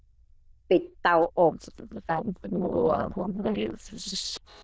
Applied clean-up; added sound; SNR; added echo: neural diffusion model UNIVERSE++.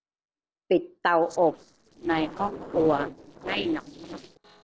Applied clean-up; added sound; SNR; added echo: neural separator model SepFormer DNS4.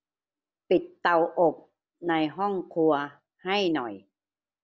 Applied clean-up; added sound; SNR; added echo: none; none; none; none.